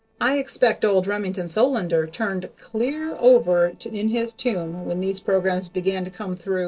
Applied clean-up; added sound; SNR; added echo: neural separator model SepFormer DNS4.